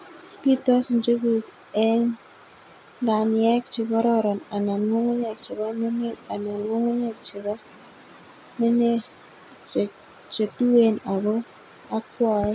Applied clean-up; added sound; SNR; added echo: none; none; none; none.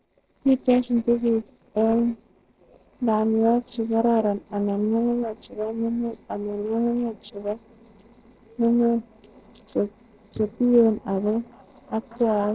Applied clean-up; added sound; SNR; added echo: neural separator model SepFormer DNS4.